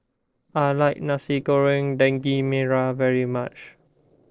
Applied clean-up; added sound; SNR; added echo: neural separator model SepFormer DNS4.